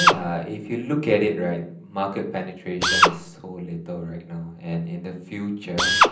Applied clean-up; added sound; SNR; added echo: none; Drill; -2 dB; reverberation time 0.6 s.